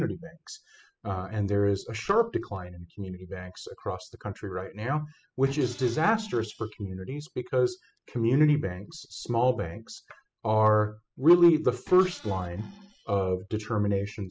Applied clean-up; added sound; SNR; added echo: classical method spectral subtraction.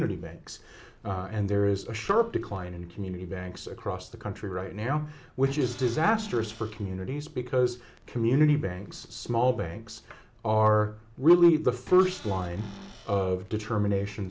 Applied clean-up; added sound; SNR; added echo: none; Cupboard open or close / Door; 18 dB; none.